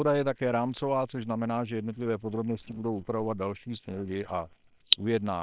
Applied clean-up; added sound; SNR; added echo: neural separator model SepFormer WHAM!.